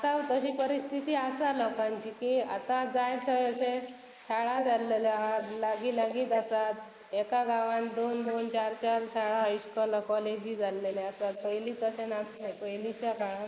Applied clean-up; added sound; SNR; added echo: neural mask model Resemble Enhance denoiser.